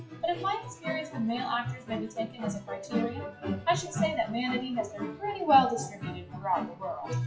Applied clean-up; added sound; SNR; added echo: classical method WPE with log-MMSE.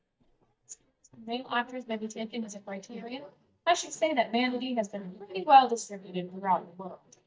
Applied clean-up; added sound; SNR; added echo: neural mask model DeepFilterNet 3.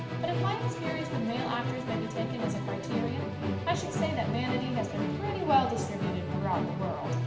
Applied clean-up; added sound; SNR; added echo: none; Musical instrument; -1 dB; reverberation time 0.9 s.